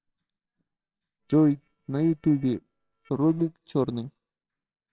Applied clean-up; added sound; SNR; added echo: neural separator model SepFormer WHAMR!.